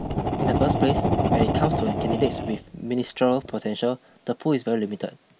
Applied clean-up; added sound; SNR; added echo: none; Fire; 0 dB; none.